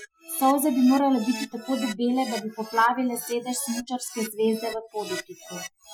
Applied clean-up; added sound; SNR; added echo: classical method Wiener filter.